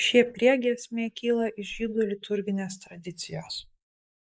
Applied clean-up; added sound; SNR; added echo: neural mask model Resemble Enhance denoiser.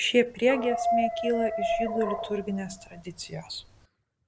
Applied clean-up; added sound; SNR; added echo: none; Dog; 2 dB; none.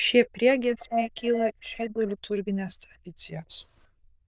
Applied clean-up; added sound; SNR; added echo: neural diffusion model UNIVERSE++.